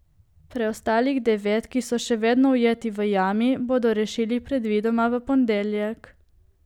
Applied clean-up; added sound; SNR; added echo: none; none; none; none.